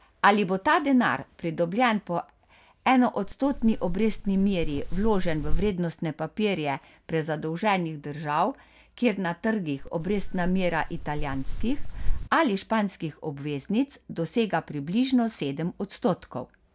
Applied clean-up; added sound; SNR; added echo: none; Wind; 1 dB; none.